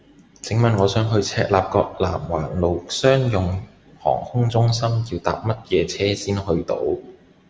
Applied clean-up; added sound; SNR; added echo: none; none; none; none.